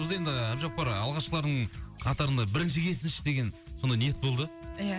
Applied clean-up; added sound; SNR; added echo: none; Wind instrument, woodwind instrument; 18 dB; none.